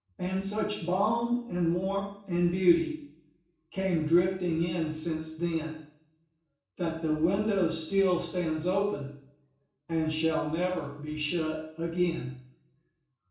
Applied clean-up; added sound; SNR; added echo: none; none; none; reverberation time 0.7 s.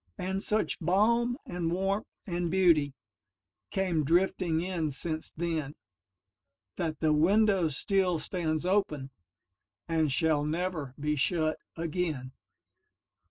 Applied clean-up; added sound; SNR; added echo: none; none; none; none.